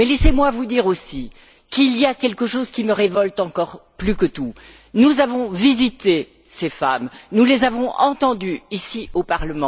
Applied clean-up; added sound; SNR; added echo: none; none; none; none.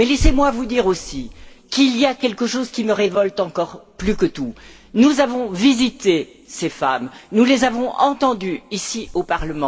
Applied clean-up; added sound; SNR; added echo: none; none; none; reverberation time 1.1 s.